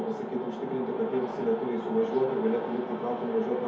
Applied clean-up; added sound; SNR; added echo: none; none; none; reverberation time 0.6 s.